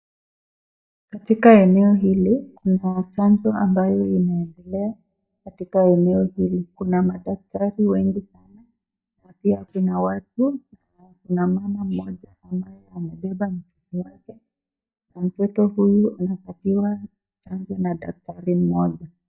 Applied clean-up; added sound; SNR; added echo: neural mask model DeepFilterNet 3.